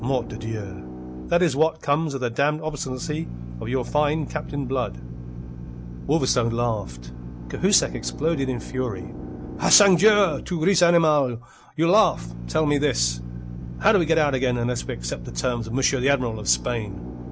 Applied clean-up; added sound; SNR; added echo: none; Drill; 11 dB; none.